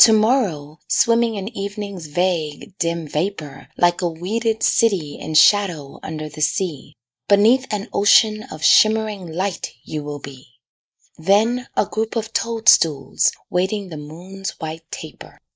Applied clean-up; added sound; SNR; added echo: neural mask model Resemble Enhance denoiser.